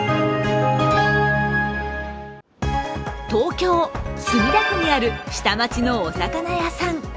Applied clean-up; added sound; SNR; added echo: none; none; none; none.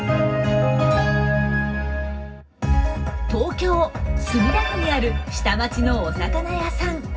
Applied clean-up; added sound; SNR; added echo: none; none; none; reverberation time 0.4 s.